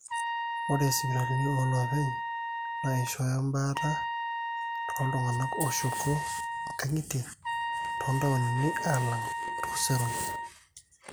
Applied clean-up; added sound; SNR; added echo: none; Trumpet; 3 dB; none.